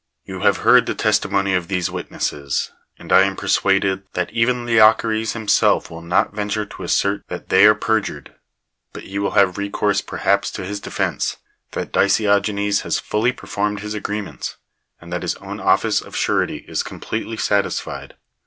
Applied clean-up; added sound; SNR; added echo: none; none; none; none.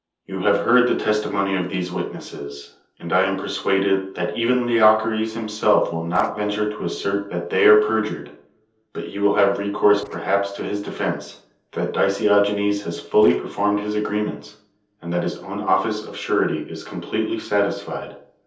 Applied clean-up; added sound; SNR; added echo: neural separator model SepFormer DNS4.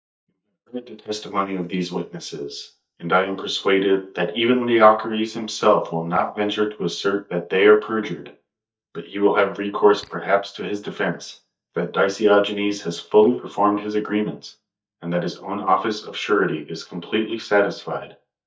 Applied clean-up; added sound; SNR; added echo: neural mask model DeepFilterNet 3.